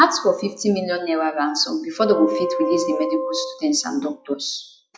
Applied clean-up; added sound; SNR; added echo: classical method log-MMSE.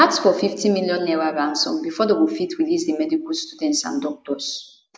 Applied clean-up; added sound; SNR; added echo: neural mask model Resemble Enhance denoiser.